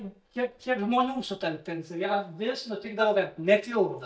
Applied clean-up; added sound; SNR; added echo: neural mask model DeepFilterNet 3.